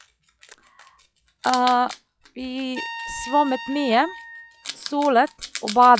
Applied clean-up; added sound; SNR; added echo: classical method log-MMSE.